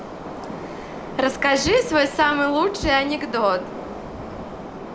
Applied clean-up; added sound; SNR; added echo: none; Subway, metro, underground; 11 dB; none.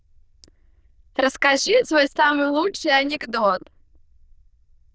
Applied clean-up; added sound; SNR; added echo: neural diffusion model UNIVERSE++.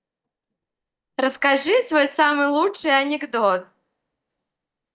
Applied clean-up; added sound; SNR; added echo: neural mask model DeepFilterNet 3.